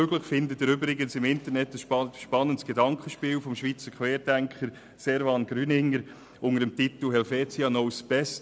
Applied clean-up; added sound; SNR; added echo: none; none; none; none.